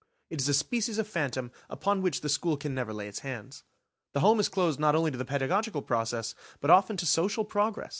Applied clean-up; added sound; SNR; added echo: none; none; none; none.